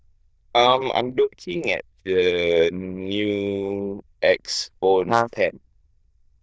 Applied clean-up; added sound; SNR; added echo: neural diffusion model UNIVERSE++.